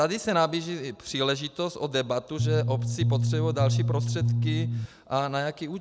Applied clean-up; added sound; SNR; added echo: none; Bass guitar; -4 dB; none.